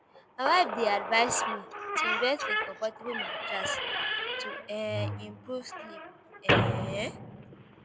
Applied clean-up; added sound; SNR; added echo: none; Squeak / Slam; 0 dB; none.